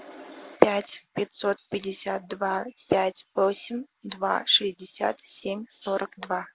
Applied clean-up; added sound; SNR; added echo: none; none; none; none.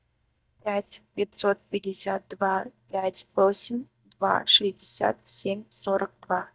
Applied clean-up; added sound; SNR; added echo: neural mask model DeepFilterNet 3.